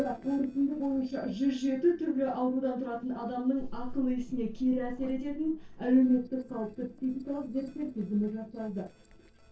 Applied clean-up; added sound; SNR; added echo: neural separator model SepFormer DNS4.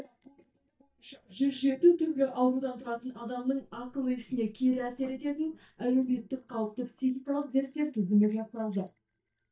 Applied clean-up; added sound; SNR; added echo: neural mask model DeepFilterNet 3.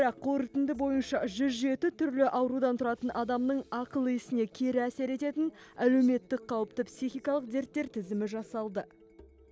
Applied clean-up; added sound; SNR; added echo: none; none; none; none.